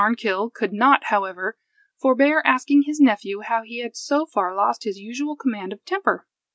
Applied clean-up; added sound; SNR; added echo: none; none; none; none.